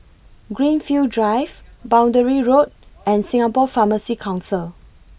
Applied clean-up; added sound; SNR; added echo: none; none; none; none.